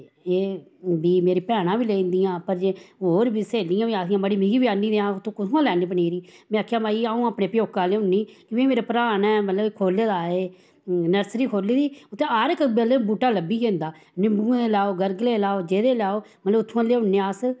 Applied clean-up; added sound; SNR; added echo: none; none; none; none.